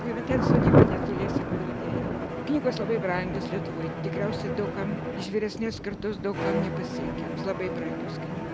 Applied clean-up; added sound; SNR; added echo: none; Bowed string instrument + Thunder; -4 dB; none.